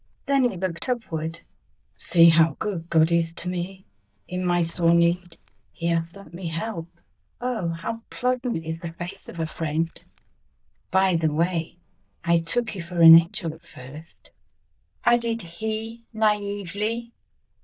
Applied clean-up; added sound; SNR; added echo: neural diffusion model UNIVERSE++.